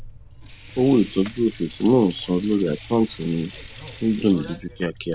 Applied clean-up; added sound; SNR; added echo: none; Sink (filling or washing) / Water; 18 dB; none.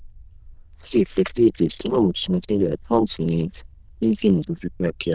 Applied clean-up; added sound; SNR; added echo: neural diffusion model UNIVERSE++.